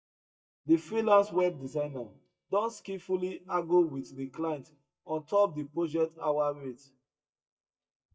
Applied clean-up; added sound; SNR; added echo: neural mask model DeepFilterNet 3.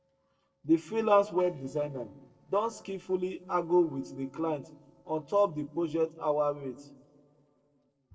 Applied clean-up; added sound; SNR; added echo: neural separator model SepFormer DNS4.